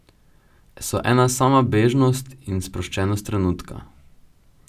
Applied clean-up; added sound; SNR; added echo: none; none; none; none.